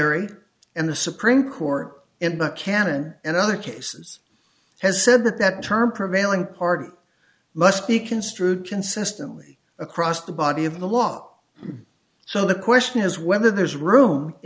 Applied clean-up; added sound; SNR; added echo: none; none; none; none.